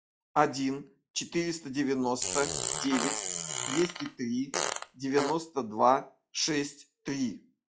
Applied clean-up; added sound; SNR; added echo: classical method log-MMSE.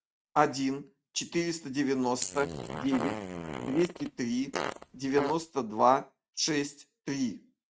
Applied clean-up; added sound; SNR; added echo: neural mask model RNNoise.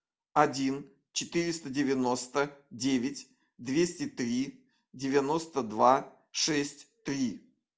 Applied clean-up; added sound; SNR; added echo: none; none; none; none.